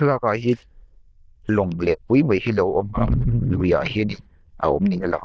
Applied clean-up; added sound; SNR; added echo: neural diffusion model UNIVERSE++.